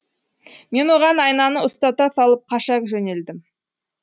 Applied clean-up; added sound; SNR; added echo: none; none; none; none.